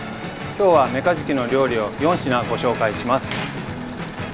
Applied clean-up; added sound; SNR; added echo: none; Engine / Mechanisms; 15 dB; none.